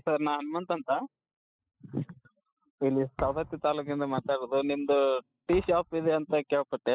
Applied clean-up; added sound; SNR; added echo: classical method spectral subtraction.